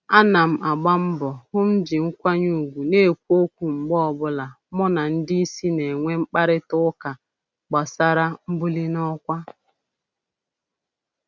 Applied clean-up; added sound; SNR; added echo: none; none; none; none.